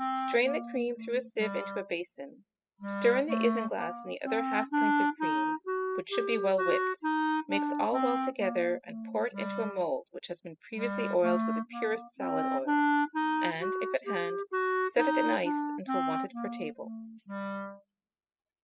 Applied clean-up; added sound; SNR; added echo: classical method spectral subtraction.